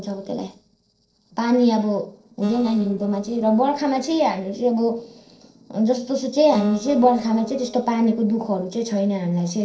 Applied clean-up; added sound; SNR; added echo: neural separator model SepFormer DNS4.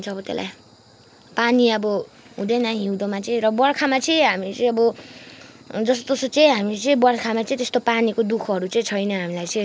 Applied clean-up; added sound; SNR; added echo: none; none; none; none.